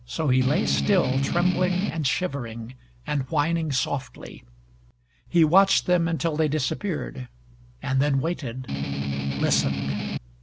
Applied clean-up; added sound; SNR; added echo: none; Strum; 1 dB; none.